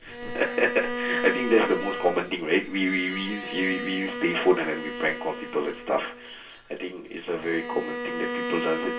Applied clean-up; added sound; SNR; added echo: none; Bowed string instrument; 7 dB; reverberation time 0.2 s.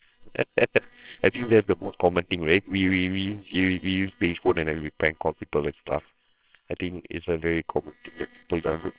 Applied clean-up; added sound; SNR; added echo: neural separator model SepFormer WHAMR!.